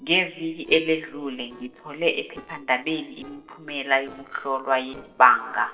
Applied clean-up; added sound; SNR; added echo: neural separator model SepFormer DNS4.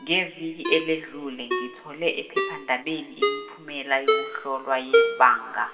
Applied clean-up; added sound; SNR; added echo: none; Ringtone; 1 dB; reverberation time 3.0 s.